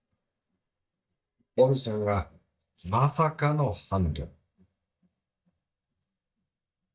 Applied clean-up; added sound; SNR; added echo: neural mask model DeepFilterNet 3.